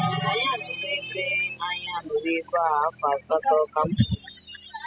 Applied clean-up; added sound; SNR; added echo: classical method spectral subtraction.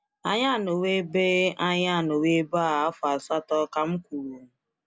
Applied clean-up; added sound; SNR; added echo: none; none; none; none.